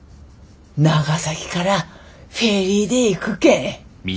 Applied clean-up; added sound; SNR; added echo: none; none; none; none.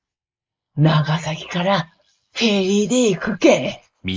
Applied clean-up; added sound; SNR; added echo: neural mask model Resemble Enhance denoiser.